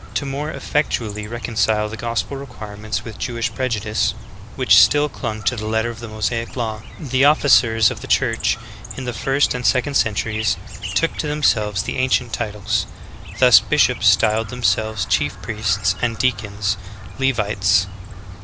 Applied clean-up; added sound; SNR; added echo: none; Chirp, tweet; 11 dB; none.